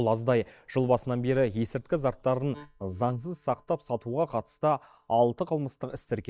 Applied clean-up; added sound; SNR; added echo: neural mask model DeepFilterNet 3.